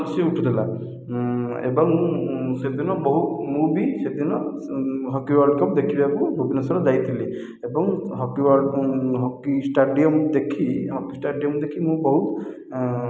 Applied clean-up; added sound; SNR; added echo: none; none; none; none.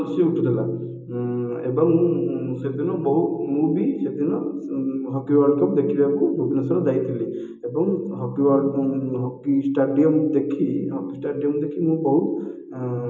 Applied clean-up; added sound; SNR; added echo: none; none; none; reverberation time 0.2 s.